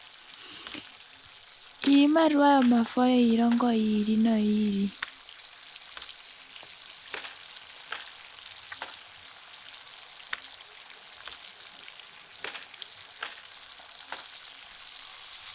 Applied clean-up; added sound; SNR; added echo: none; Frying (food) + Coin (dropping); 16 dB; none.